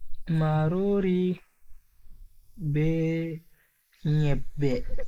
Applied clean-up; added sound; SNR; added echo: neural mask model Resemble Enhance denoiser.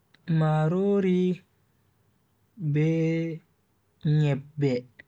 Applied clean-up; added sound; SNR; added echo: none; none; none; none.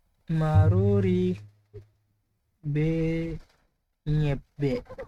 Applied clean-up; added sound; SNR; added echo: neural mask model RNNoise.